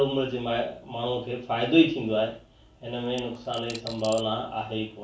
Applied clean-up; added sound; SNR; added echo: none; Coin (dropping); 16 dB; reverberation time 0.3 s.